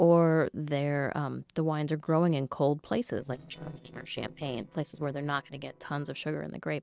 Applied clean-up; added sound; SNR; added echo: neural separator model SepFormer DNS4.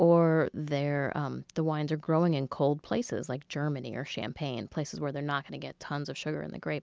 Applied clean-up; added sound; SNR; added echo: none; none; none; none.